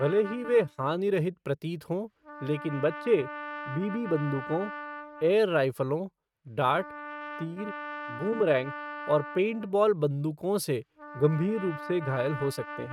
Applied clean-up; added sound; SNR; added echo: neural mask model RNNoise.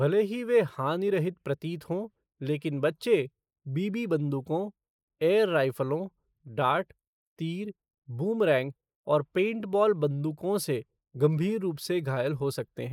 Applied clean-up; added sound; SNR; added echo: neural mask model Resemble Enhance denoiser.